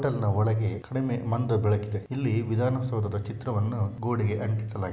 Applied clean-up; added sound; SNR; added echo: none; none; none; none.